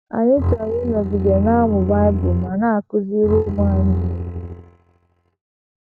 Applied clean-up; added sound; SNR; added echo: neural mask model RNNoise.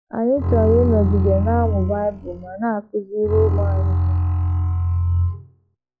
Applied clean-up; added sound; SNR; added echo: classical method log-MMSE.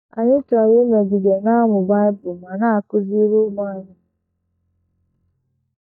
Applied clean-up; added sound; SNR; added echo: neural mask model DeepFilterNet 3.